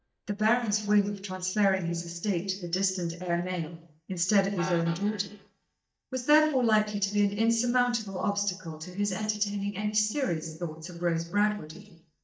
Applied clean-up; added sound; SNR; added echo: neural mask model DeepFilterNet 3.